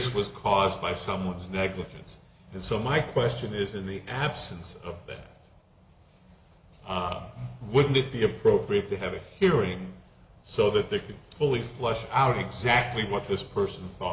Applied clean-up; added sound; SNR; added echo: none; none; none; none.